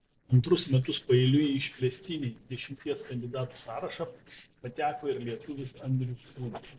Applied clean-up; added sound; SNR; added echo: neural separator model SepFormer DNS4.